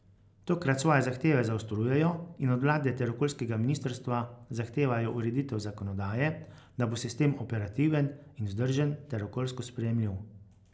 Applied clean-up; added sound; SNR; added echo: none; none; none; none.